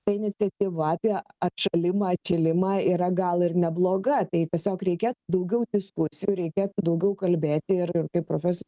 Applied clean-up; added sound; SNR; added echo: none; none; none; none.